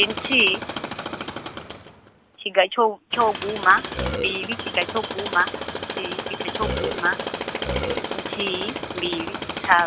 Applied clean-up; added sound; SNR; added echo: none; Tools + Burping, eructation; 5 dB; none.